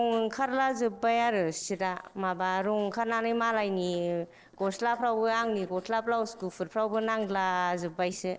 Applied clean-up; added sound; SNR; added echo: neural separator model SepFormer DNS4.